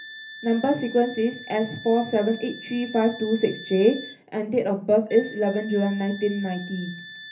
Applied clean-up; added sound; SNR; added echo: none; Wind instrument, woodwind instrument; 16 dB; reverberation time 0.3 s.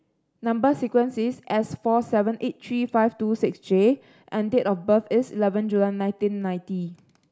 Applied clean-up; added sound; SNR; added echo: none; none; none; none.